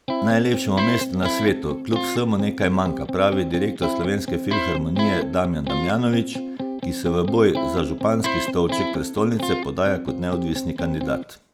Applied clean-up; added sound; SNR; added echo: none; Electric guitar; 4 dB; none.